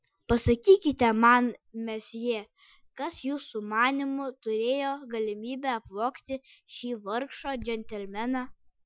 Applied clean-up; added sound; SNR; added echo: classical method Wiener filter.